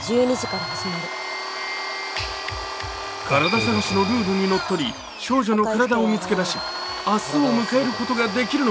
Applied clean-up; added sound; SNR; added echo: none; Domestic sounds, home sounds; 8 dB; none.